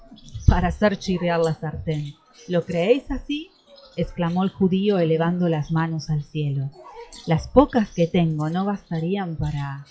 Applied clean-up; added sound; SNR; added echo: classical method log-MMSE.